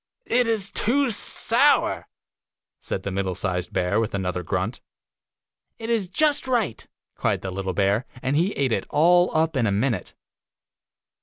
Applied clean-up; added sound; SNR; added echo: none; none; none; none.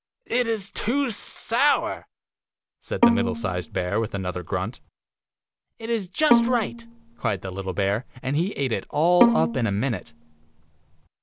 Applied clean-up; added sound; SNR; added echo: none; Bowed string instrument; 0 dB; none.